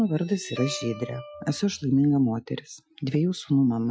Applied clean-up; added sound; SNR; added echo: classical method Wiener filter.